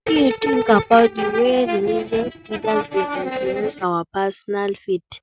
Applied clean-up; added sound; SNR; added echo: neural mask model RNNoise.